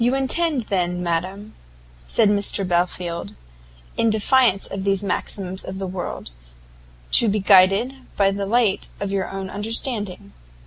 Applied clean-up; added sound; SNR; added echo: none; none; none; none.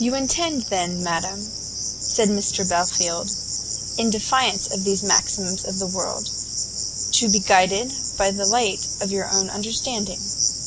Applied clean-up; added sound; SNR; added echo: none; Cricket; 2 dB; none.